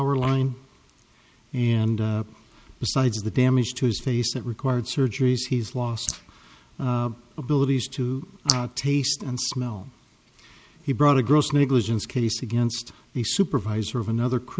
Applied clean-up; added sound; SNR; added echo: neural mask model Resemble Enhance denoiser.